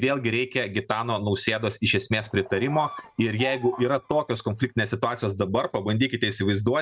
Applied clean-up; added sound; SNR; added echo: neural mask model RNNoise.